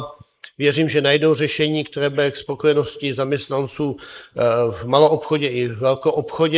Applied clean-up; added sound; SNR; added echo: neural mask model Resemble Enhance denoiser.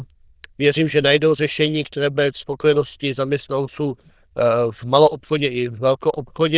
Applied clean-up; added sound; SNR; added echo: neural diffusion model UNIVERSE++.